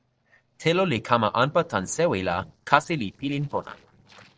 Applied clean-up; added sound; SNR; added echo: neural separator model SepFormer DNS4.